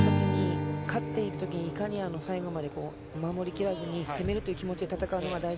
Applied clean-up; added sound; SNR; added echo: none; Strum; 1 dB; none.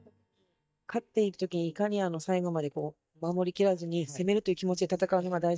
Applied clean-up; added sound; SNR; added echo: neural mask model DeepFilterNet 3.